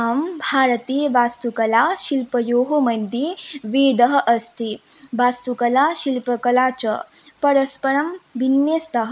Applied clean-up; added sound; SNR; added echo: none; none; none; none.